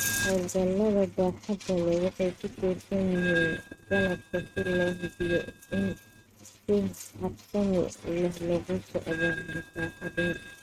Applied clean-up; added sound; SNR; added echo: neural mask model RNNoise.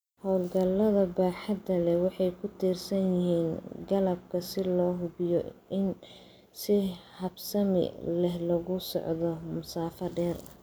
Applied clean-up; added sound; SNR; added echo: none; none; none; none.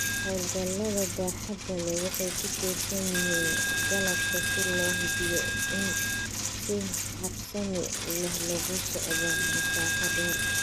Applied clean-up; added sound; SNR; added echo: none; Coin (dropping); -4 dB; none.